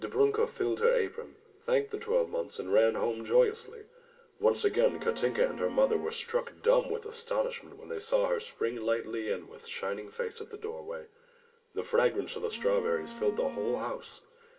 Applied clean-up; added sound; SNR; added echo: none; Bowed string instrument; 13 dB; reverberation time 0.1 s.